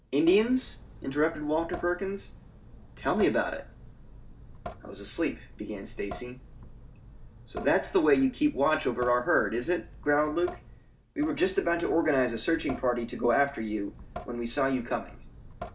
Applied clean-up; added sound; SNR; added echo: none; Drip / Sink (filling or washing) / Water tap, faucet; 16 dB; reverberation time 0.2 s.